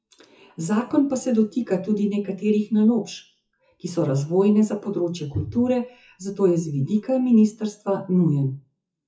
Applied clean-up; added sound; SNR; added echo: classical method WPE with log-MMSE.